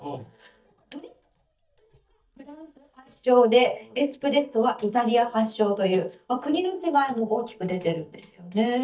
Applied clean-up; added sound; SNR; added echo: neural mask model DeepFilterNet 3.